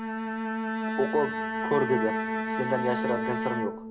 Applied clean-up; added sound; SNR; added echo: none; Bowed string instrument; 0 dB; reverberation time 0.8 s.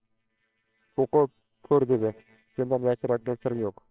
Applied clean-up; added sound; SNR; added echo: neural separator model SepFormer WHAMR!.